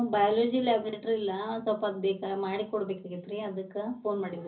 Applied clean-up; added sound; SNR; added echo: none; none; none; reverberation time 0.5 s.